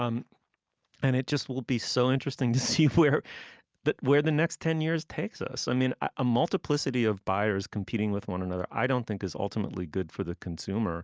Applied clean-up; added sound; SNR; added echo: none; none; none; none.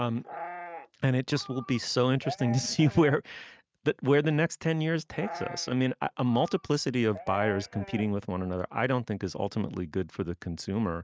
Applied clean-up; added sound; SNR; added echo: neural mask model RNNoise.